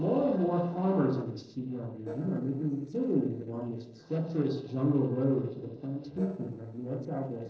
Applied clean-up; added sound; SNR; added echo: neural separator model SepFormer DNS4.